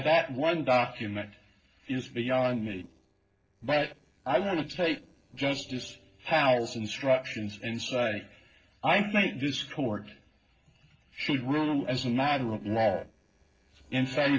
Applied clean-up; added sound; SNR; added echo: neural separator model SepFormer DNS4.